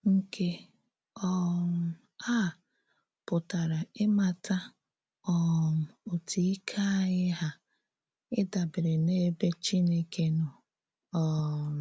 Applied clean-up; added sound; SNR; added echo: none; none; none; none.